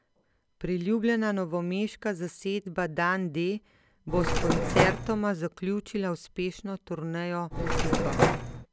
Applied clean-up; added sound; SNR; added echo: none; Mechanisms; -4 dB; none.